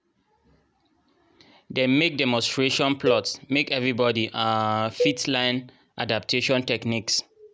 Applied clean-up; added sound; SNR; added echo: none; Cowbell; 7 dB; none.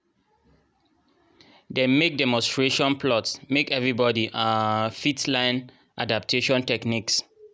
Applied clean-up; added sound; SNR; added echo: none; none; none; none.